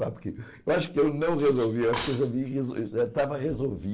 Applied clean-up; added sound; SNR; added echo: none; Cutlery, silverware; 14 dB; none.